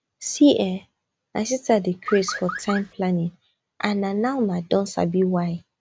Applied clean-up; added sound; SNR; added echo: none; Car; 10 dB; none.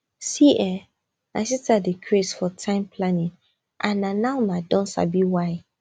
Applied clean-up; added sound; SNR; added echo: none; none; none; none.